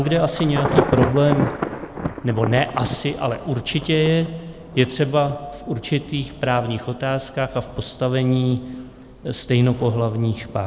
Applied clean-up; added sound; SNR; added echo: none; Thunder / Traffic noise, roadway noise / Rain / Insect; 8 dB; none.